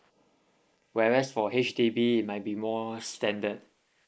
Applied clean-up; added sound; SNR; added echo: neural mask model Resemble Enhance denoiser.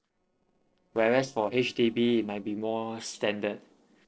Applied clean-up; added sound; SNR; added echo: neural separator model SepFormer DNS4.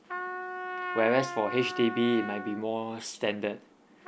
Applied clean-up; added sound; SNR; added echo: none; Trumpet; 8 dB; none.